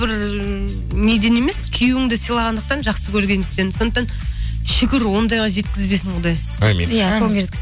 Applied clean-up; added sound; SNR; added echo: none; none; none; none.